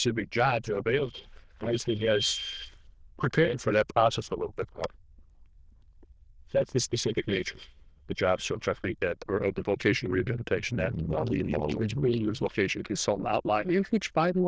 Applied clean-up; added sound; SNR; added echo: neural diffusion model UNIVERSE++.